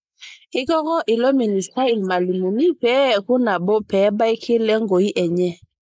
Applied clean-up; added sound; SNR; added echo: neural mask model Resemble Enhance denoiser.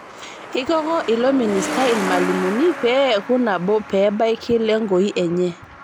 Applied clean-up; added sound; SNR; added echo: none; Truck; 10 dB; none.